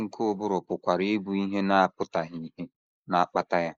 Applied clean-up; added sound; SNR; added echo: neural mask model Resemble Enhance denoiser.